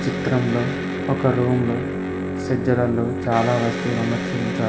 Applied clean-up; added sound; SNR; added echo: none; Electric guitar; 3 dB; reverberation time 0.4 s.